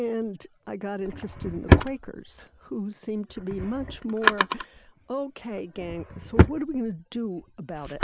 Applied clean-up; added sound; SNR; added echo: none; Drawer open or close; -5 dB; none.